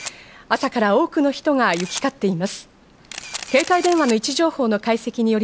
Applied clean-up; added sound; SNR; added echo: none; Camera; 17 dB; none.